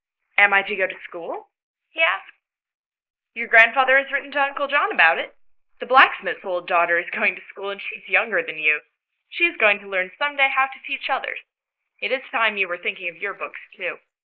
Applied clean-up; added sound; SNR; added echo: neural mask model Resemble Enhance denoiser.